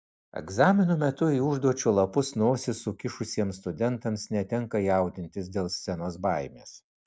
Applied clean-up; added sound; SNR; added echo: none; none; none; none.